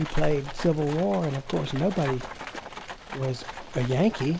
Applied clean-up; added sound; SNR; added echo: none; Livestock, farm animals, working animals; 13 dB; none.